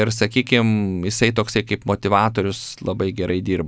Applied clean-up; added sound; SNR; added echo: none; none; none; none.